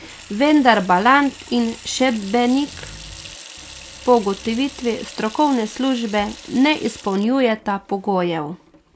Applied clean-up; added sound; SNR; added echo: none; Sink (filling or washing) / Water tap, faucet; 20 dB; none.